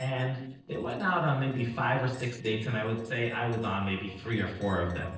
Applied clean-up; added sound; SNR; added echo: neural separator model SepFormer DNS4.